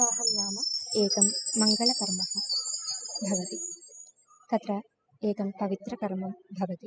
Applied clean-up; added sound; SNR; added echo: classical method spectral subtraction.